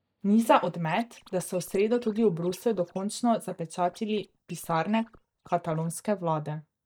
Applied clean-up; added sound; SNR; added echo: neural mask model DeepFilterNet 3.